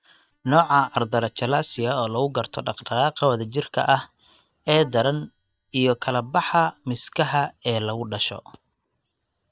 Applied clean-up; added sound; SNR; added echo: neural mask model DeepFilterNet 3.